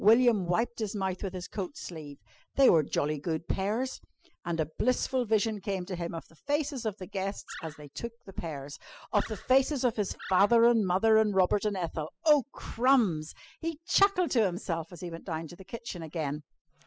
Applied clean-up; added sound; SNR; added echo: classical method spectral subtraction.